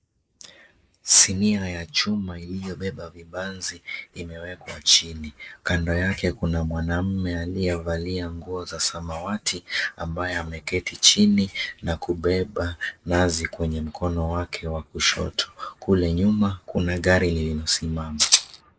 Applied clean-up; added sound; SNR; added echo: neural mask model Resemble Enhance denoiser.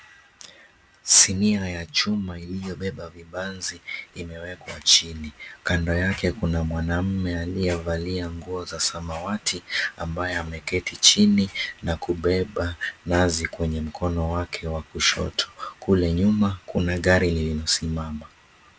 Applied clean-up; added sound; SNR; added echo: none; none; none; none.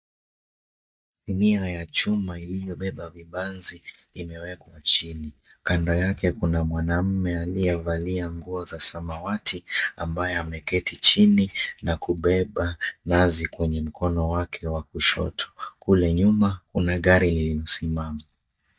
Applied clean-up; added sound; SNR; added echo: neural mask model DeepFilterNet 3.